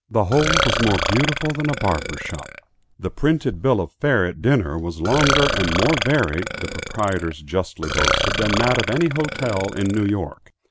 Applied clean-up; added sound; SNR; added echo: none; Burping, eructation; 3 dB; none.